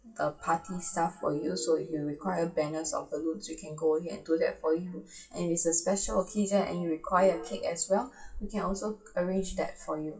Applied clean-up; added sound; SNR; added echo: classical method WPE with log-MMSE.